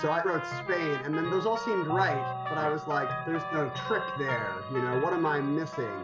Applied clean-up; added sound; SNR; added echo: none; Trumpet + Chime / Clock; 4 dB; none.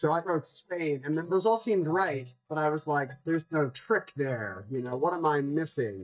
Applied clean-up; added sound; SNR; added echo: neural mask model DeepFilterNet 3.